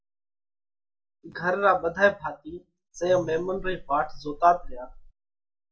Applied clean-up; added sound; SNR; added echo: none; Buzz; 11 dB; reverberation time 0.2 s.